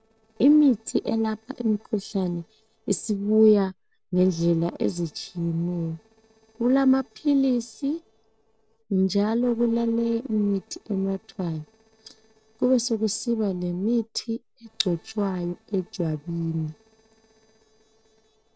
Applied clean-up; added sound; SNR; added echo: neural separator model SepFormer DNS4.